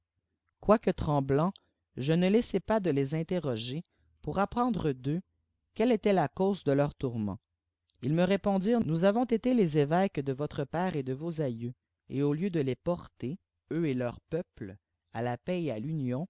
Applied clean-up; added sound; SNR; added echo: neural mask model Resemble Enhance denoiser.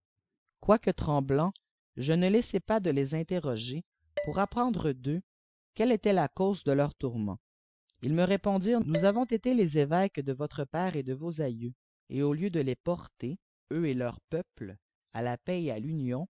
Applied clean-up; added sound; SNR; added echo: classical method Wiener filter.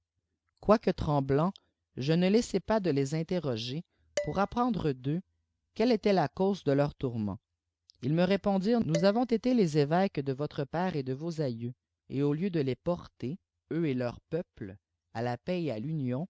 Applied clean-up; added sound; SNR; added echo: neural mask model RNNoise.